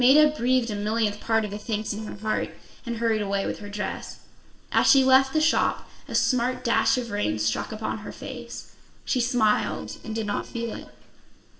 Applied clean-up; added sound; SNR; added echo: neural separator model SepFormer DNS4.